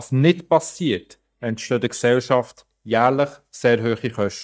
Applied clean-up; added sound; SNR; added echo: neural mask model DeepFilterNet 3.